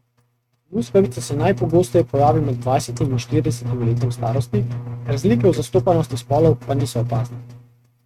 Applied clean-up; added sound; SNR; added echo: neural mask model RNNoise.